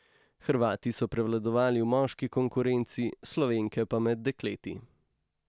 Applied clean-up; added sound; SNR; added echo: none; none; none; none.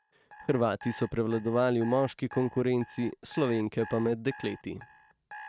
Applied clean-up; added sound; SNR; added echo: neural mask model RNNoise.